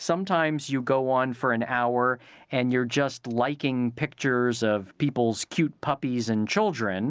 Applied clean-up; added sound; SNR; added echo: none; none; none; none.